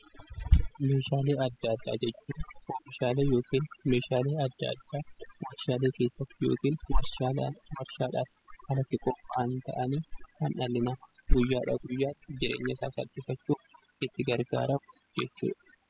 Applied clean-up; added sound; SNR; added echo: classical method spectral subtraction.